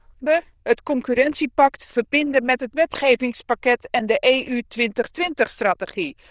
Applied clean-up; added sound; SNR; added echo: neural diffusion model UNIVERSE++.